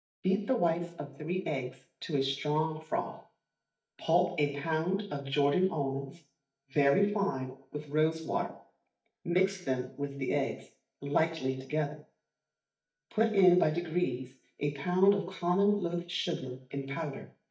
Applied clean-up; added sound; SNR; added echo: neural mask model DeepFilterNet 3.